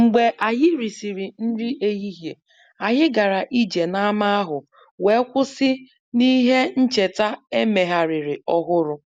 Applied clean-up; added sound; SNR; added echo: none; none; none; none.